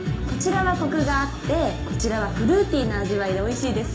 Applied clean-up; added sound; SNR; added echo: none; none; none; reverberation time 0.4 s.